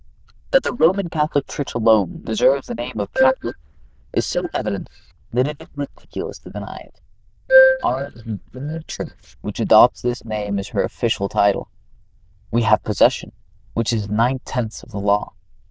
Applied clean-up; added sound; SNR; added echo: neural diffusion model UNIVERSE++.